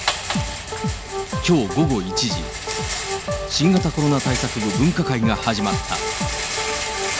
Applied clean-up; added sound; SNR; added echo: none; Rattle; 7 dB; none.